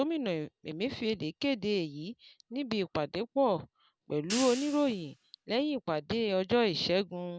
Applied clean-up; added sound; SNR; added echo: none; Hi-hat; 11 dB; none.